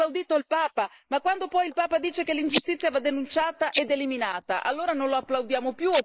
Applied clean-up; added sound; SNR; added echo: neural mask model Resemble Enhance denoiser.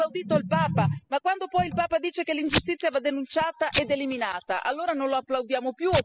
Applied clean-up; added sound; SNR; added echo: classical method spectral subtraction.